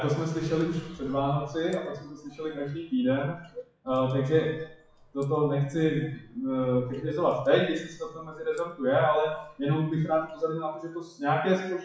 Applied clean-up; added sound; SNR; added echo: classical method WPE with log-MMSE.